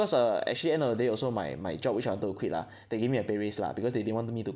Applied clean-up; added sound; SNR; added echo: none; none; none; none.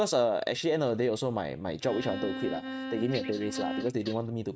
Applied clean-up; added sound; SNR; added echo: neural mask model RNNoise.